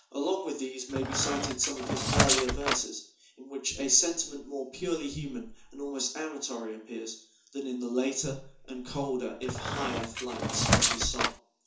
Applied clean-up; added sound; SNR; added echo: none; Squeak; -4 dB; reverberation time 0.6 s.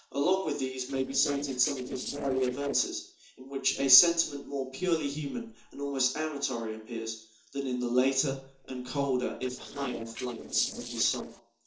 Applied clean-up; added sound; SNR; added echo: neural separator model SepFormer DNS4.